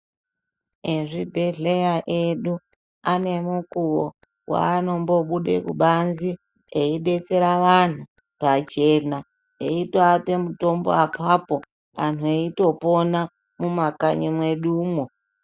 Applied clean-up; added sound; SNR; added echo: neural mask model DeepFilterNet 3.